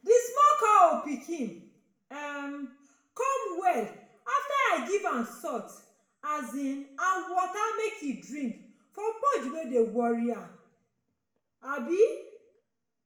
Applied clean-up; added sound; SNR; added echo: none; none; none; reverberation time 0.7 s.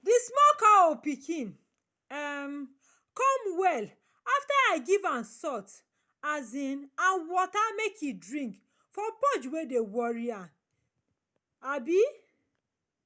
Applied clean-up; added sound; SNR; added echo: none; none; none; none.